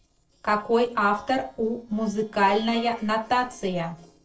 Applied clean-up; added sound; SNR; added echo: neural separator model SepFormer DNS4.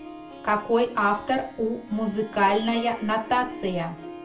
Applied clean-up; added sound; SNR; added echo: none; Harp; 15 dB; reverberation time 0.3 s.